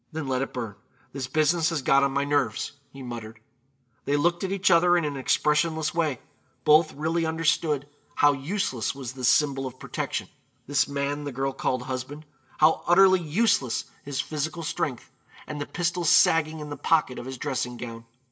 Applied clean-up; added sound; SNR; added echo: none; none; none; reverberation time 0.4 s.